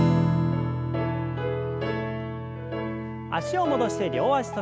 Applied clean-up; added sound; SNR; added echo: none; Strum; 0 dB; none.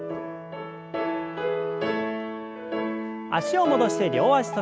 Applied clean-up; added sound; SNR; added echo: none; none; none; none.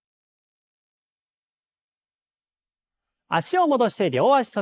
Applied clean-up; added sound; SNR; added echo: neural mask model Resemble Enhance denoiser.